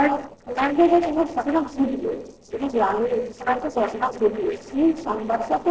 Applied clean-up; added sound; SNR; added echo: neural separator model SepFormer DNS4.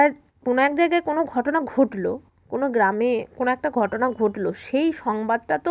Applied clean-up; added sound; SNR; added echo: none; none; none; none.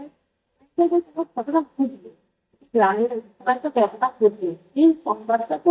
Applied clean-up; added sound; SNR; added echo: neural mask model DeepFilterNet 3.